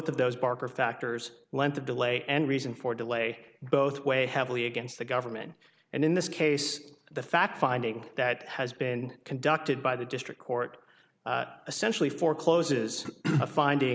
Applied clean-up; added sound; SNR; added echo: none; none; none; none.